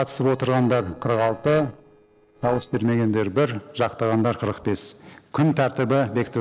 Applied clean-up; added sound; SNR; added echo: neural separator model SepFormer DNS4.